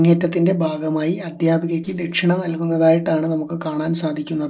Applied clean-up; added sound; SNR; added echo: neural separator model SepFormer DNS4.